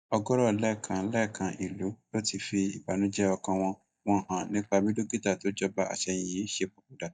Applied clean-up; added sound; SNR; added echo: neural mask model DeepFilterNet 3.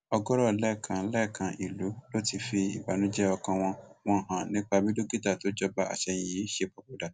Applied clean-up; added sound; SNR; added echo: none; none; none; none.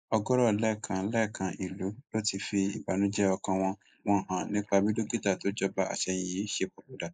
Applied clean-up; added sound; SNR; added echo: neural mask model Resemble Enhance denoiser.